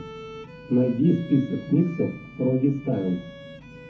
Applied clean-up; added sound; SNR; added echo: none; Bowed string instrument; 19 dB; reverberation time 0.3 s.